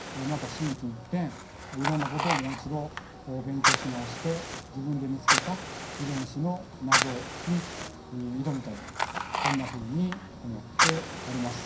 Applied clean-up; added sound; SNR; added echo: none; Fire; -1 dB; reverberation time 0.3 s.